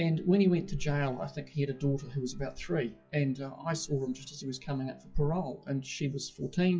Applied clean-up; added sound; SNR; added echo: classical method WPE with log-MMSE.